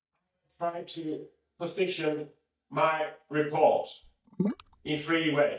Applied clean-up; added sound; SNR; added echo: neural mask model DeepFilterNet 3.